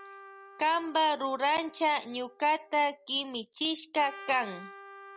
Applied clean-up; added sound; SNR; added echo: none; Trumpet; 19 dB; none.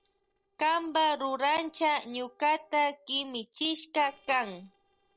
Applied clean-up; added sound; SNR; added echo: neural separator model SepFormer DNS4.